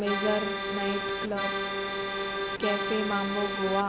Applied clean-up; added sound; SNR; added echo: none; Accordion; 0 dB; none.